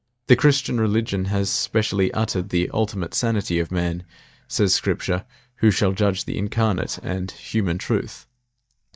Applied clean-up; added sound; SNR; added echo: neural mask model DeepFilterNet 3.